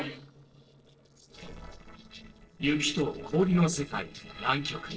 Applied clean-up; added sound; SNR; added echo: neural separator model SepFormer DNS4.